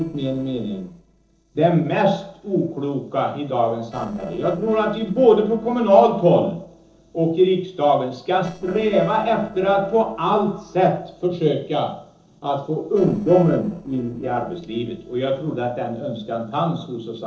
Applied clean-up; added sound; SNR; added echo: neural separator model SepFormer DNS4.